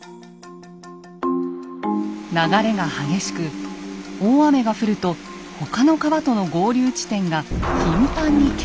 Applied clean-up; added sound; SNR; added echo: none; none; none; none.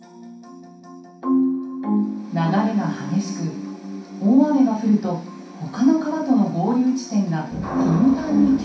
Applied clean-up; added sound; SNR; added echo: none; none; none; reverberation time 0.6 s.